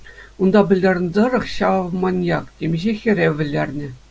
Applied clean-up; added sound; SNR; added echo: none; none; none; none.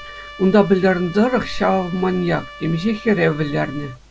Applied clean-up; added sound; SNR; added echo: none; Trumpet; 18 dB; none.